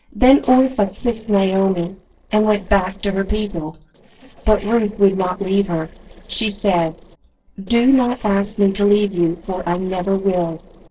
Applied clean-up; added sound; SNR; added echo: neural separator model SepFormer DNS4.